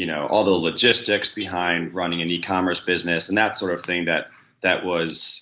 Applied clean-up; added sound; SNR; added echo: neural mask model Resemble Enhance denoiser.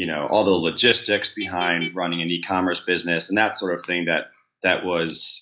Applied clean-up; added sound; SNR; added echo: classical method log-MMSE.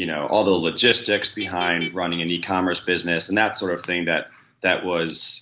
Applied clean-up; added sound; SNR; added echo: none; Motor vehicle (road); 15 dB; none.